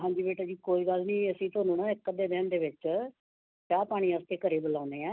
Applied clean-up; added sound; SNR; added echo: none; none; none; none.